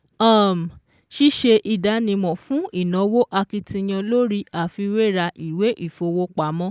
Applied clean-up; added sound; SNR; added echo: none; none; none; none.